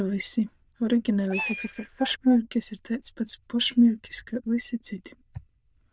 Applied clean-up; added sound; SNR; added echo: neural diffusion model UNIVERSE++.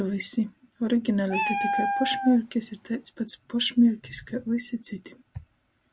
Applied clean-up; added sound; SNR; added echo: none; Meow; 5 dB; none.